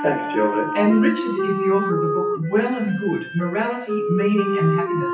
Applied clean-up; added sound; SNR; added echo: classical method WPE with log-MMSE.